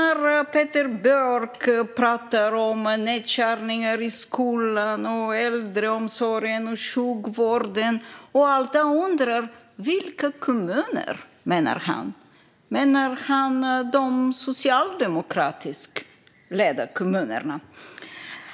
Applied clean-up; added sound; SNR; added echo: none; none; none; none.